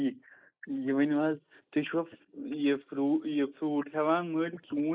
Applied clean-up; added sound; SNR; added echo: neural mask model Resemble Enhance denoiser.